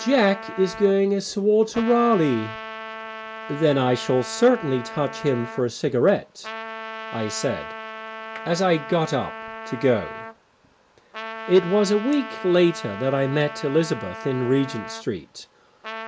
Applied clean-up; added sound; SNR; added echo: none; Trumpet; 13 dB; none.